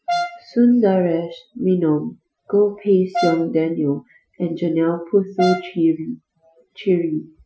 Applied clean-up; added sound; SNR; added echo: classical method Wiener filter.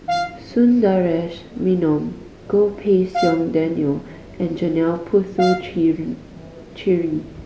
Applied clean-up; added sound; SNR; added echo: none; Brass instrument; 7 dB; none.